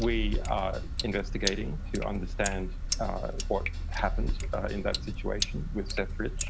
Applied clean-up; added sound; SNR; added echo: none; Sink (filling or washing); -1 dB; none.